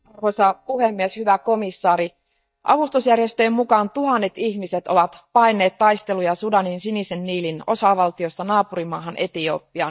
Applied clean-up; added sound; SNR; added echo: neural mask model DeepFilterNet 3.